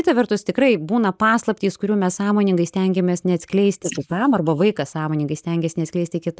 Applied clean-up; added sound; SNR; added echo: neural mask model Resemble Enhance denoiser.